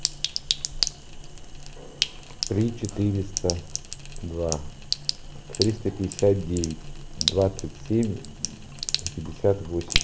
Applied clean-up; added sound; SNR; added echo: none; Sink (filling or washing); 3 dB; none.